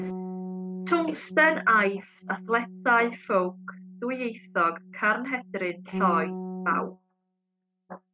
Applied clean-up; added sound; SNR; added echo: neural mask model RNNoise.